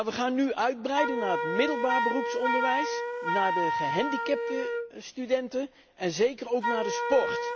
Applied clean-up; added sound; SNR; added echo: none; Wind instrument, woodwind instrument; 1 dB; none.